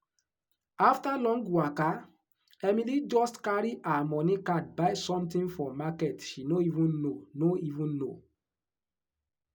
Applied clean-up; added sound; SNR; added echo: none; none; none; none.